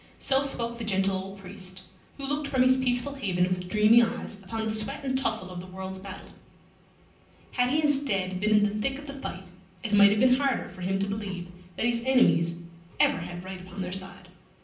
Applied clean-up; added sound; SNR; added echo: none; none; none; reverberation time 0.6 s.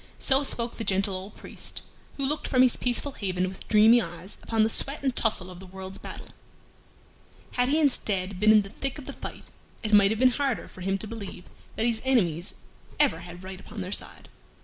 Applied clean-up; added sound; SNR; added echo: none; none; none; none.